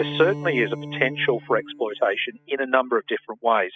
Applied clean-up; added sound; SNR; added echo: classical method spectral subtraction.